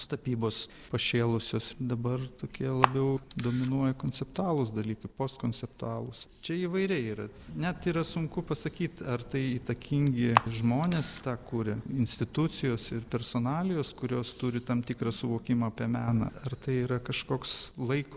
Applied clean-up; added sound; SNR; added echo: none; Camera; 3 dB; none.